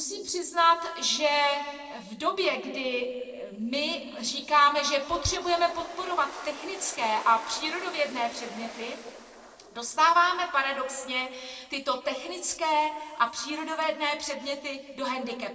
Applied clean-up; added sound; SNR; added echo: neural separator model SepFormer DNS4.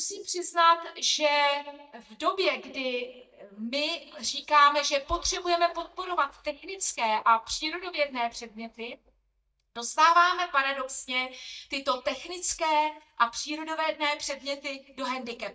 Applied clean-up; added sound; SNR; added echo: neural mask model DeepFilterNet 3.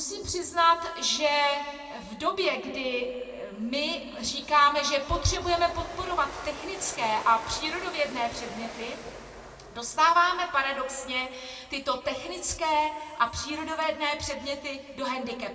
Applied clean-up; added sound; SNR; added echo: none; Train; 18 dB; reverberation time 2.0 s.